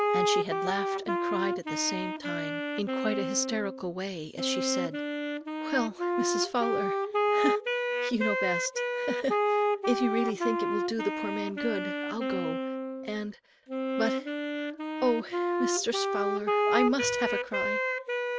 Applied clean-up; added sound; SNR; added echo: none; Wind instrument, woodwind instrument; -3 dB; none.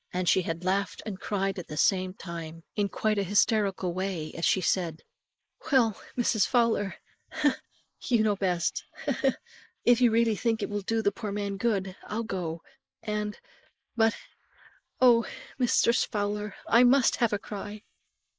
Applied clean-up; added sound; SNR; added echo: neural mask model Resemble Enhance denoiser.